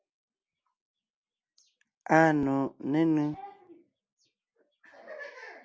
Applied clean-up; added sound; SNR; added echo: none; none; none; none.